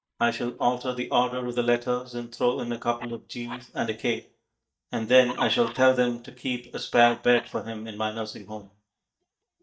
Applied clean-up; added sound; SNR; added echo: neural mask model DeepFilterNet 3.